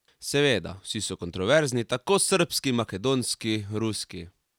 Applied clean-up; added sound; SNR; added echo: none; none; none; none.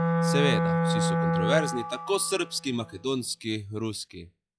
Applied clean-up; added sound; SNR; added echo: classical method log-MMSE.